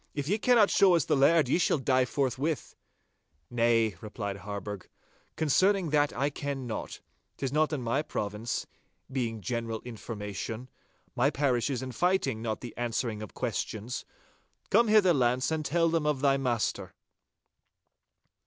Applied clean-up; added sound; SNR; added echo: none; none; none; none.